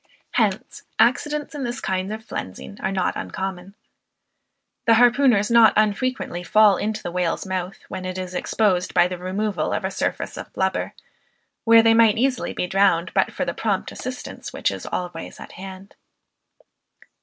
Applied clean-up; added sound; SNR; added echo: none; none; none; none.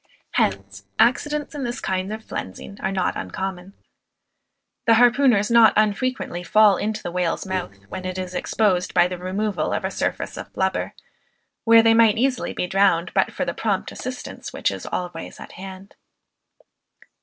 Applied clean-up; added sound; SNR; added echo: neural separator model SepFormer DNS4.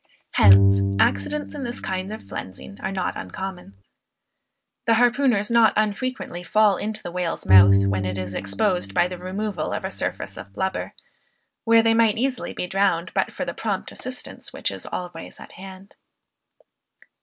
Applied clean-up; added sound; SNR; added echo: none; Bowed string instrument; -3 dB; none.